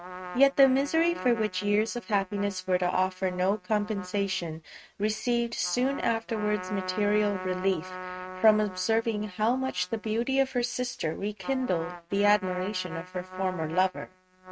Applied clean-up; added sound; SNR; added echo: neural mask model RNNoise.